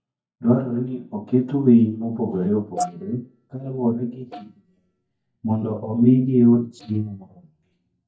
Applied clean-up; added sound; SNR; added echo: neural mask model DeepFilterNet 3.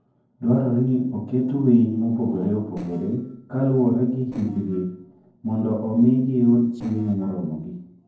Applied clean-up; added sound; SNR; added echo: neural separator model SepFormer DNS4.